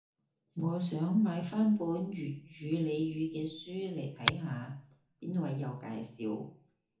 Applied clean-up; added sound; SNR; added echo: none; Finger snapping; 1 dB; reverberation time 0.7 s.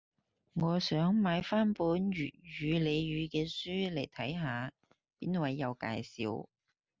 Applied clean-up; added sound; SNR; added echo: none; none; none; none.